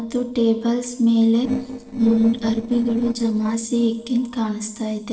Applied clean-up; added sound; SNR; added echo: neural separator model SepFormer DNS4.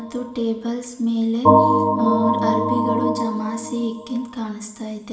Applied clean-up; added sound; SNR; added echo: none; Organ; -3 dB; reverberation time 0.8 s.